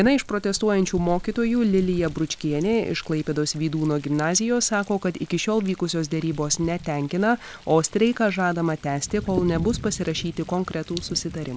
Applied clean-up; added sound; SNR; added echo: none; Thunder; 15 dB; none.